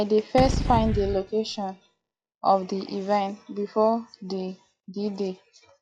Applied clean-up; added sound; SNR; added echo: classical method log-MMSE.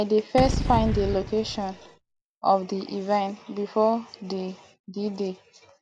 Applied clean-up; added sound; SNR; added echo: none; Gunshot, gunfire / Boom; 5 dB; none.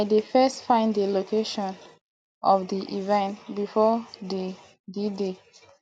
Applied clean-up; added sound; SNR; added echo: none; none; none; none.